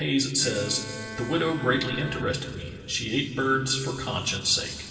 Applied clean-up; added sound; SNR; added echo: none; Bowed string instrument; 14 dB; reverberation time 2.4 s.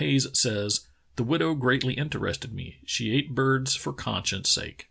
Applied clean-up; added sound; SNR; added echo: none; none; none; none.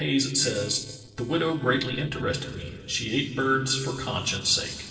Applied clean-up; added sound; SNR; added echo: neural separator model SepFormer DNS4.